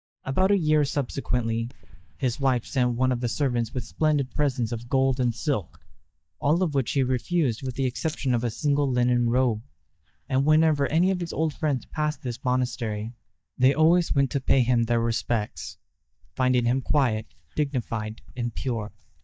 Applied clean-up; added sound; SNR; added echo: neural mask model DeepFilterNet 3.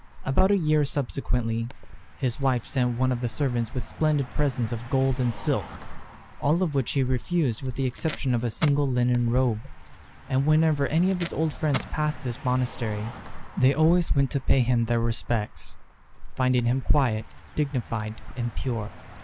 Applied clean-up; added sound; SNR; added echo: none; Car passing by + Packing tape, duct tape; 13 dB; none.